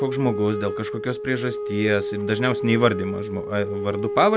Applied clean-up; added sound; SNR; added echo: none; Wind instrument, woodwind instrument; 5 dB; none.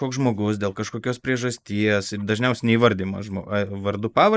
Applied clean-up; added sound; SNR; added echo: neural mask model Resemble Enhance denoiser.